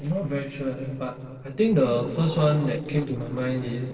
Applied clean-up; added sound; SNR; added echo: neural separator model SepFormer DNS4.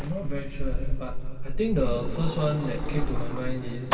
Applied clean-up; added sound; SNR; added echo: none; Sliding door; -3 dB; reverberation time 2.6 s.